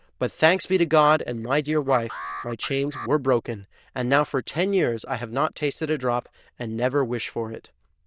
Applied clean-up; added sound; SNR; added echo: neural diffusion model UNIVERSE++.